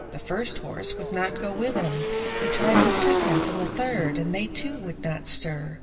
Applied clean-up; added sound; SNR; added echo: none; Motorcycle / Engine; 0 dB; reverberation time 2.4 s.